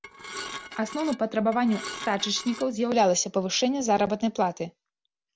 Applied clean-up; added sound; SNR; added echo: none; Dishes, pots, and pans / Glass; 13 dB; none.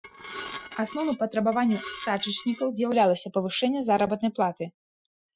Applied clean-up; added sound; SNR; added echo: classical method Wiener filter.